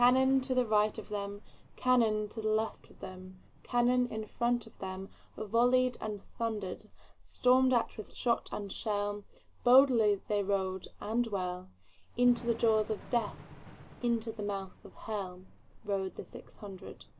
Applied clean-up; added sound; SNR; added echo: none; Thunder / Rain; 20 dB; none.